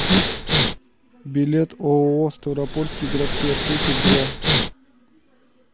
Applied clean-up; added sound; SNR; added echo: none; Respiratory sounds; -2 dB; none.